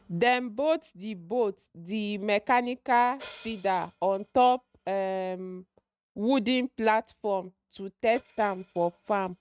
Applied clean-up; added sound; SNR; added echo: neural mask model RNNoise.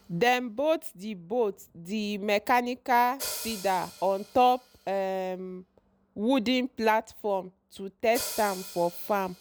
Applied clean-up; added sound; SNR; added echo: none; Hi-hat; 17 dB; none.